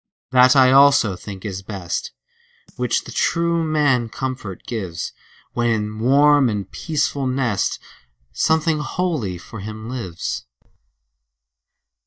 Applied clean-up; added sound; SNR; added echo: neural mask model DeepFilterNet 3.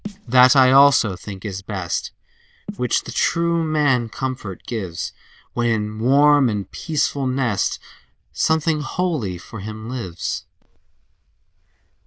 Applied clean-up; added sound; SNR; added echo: neural diffusion model UNIVERSE++.